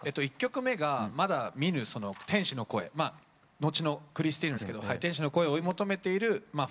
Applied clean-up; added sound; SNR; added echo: none; none; none; none.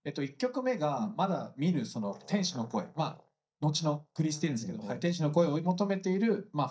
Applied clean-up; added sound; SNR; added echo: neural mask model DeepFilterNet 3.